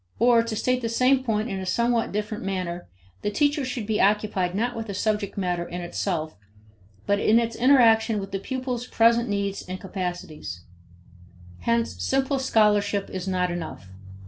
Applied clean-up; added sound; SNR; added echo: none; none; none; none.